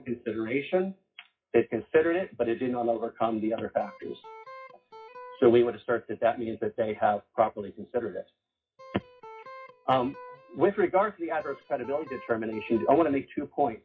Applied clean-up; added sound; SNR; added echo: classical method WPE with log-MMSE.